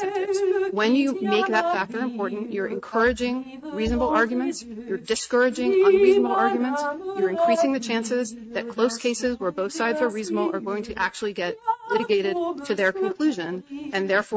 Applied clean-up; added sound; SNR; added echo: neural mask model RNNoise.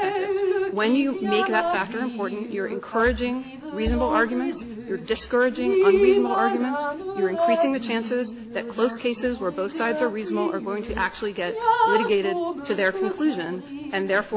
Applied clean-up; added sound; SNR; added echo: none; Drip; 1 dB; none.